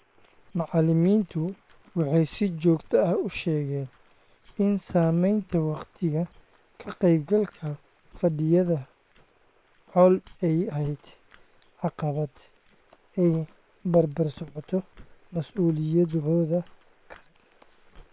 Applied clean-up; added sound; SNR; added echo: neural separator model SepFormer WHAM!.